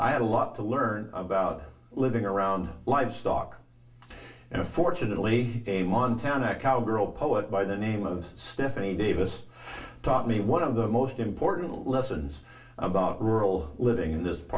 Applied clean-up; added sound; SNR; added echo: none; none; none; reverberation time 0.3 s.